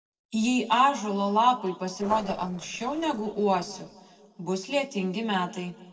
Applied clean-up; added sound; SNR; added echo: neural separator model SepFormer DNS4.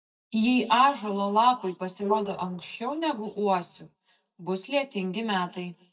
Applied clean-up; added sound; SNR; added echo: neural mask model DeepFilterNet 3.